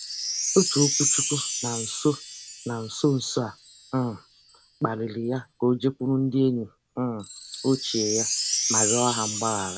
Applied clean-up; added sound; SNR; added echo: none; Wind chime; 3 dB; none.